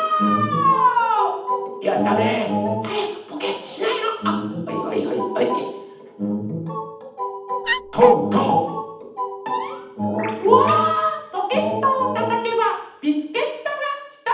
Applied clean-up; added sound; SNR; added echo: none; Wood; 5 dB; reverberation time 0.8 s.